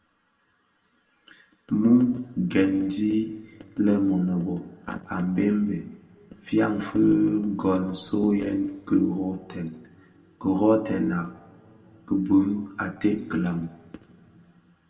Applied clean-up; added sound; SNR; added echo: none; none; none; reverberation time 1.7 s.